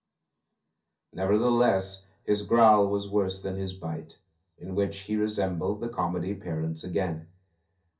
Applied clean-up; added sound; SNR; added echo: none; none; none; reverberation time 0.3 s.